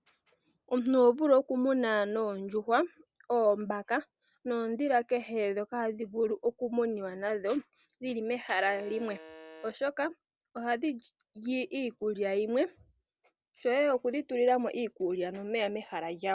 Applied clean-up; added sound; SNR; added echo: none; Alarm; 19 dB; none.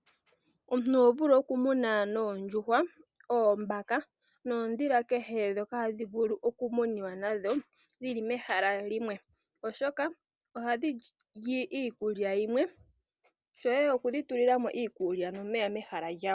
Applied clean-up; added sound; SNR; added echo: none; none; none; none.